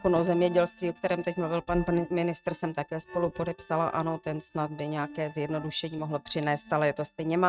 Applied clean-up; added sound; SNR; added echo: neural mask model RNNoise.